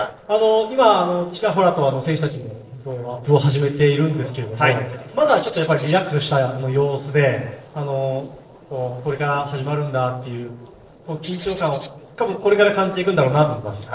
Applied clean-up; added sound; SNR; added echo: neural separator model SepFormer DNS4.